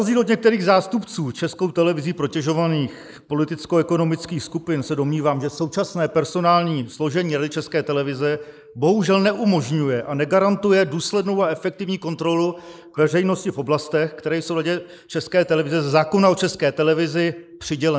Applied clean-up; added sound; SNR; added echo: neural mask model Resemble Enhance denoiser.